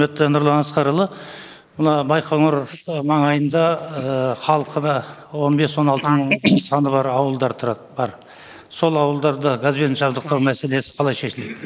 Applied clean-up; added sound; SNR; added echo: neural mask model Resemble Enhance denoiser.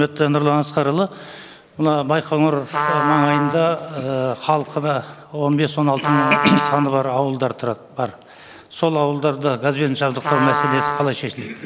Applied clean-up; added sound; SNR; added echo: none; Trumpet; 5 dB; none.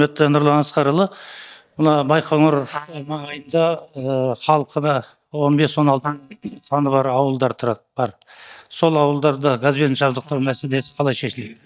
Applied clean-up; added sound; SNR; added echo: neural mask model DeepFilterNet 3.